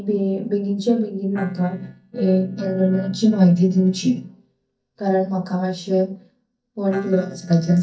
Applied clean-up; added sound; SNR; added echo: neural mask model DeepFilterNet 3.